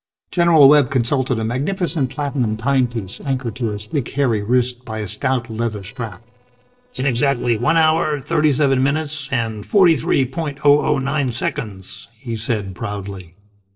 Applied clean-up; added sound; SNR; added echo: neural separator model SepFormer DNS4.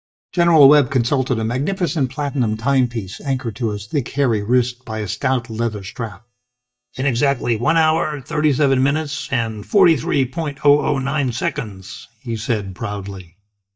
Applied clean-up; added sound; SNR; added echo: neural mask model DeepFilterNet 3.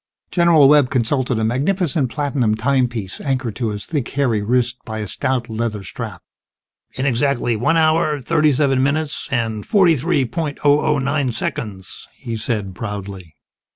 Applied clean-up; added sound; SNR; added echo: none; none; none; none.